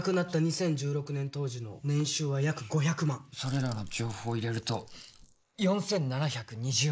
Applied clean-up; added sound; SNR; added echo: neural mask model Resemble Enhance denoiser.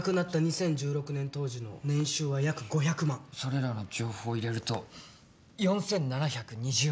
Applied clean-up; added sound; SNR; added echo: none; none; none; none.